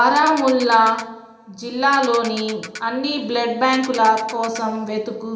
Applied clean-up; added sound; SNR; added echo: none; Ratchet, pawl; 16 dB; reverberation time 0.8 s.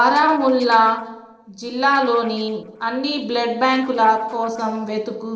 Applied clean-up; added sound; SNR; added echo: neural separator model SepFormer DNS4.